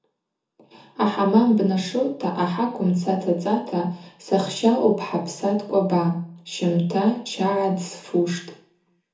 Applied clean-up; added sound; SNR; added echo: none; none; none; reverberation time 0.7 s.